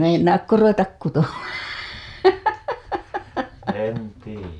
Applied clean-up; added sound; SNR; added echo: none; none; none; none.